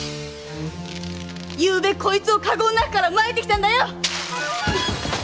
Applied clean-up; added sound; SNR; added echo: none; none; none; none.